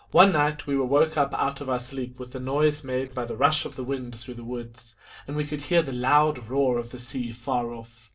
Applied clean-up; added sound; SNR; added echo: neural separator model SepFormer DNS4.